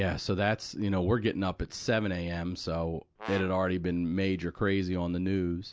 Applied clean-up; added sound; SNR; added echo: none; Brass instrument; 14 dB; none.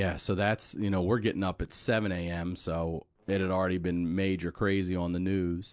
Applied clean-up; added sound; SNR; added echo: neural separator model SepFormer DNS4.